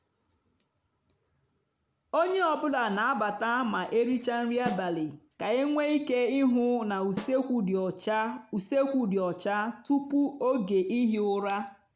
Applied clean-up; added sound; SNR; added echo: none; Snare drum; 15 dB; none.